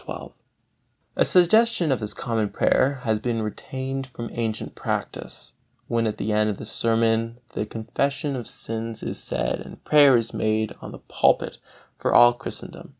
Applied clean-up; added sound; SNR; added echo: none; none; none; none.